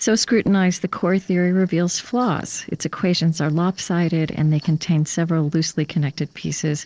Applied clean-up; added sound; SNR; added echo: neural separator model SepFormer DNS4.